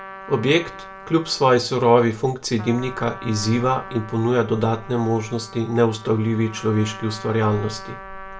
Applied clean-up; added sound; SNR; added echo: none; Trumpet; 17 dB; reverberation time 0.2 s.